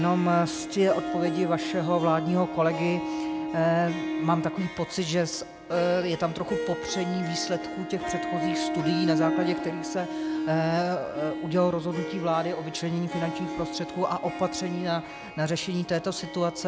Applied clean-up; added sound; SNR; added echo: none; Harp; 5 dB; none.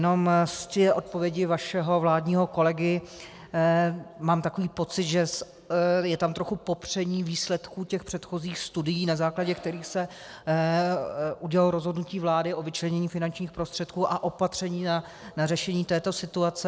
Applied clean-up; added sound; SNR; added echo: none; none; none; none.